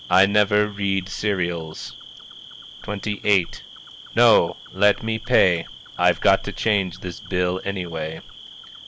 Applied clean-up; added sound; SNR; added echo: none; Cricket; 18 dB; none.